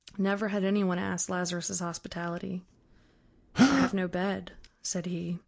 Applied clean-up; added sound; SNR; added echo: none; Gasp; -2 dB; none.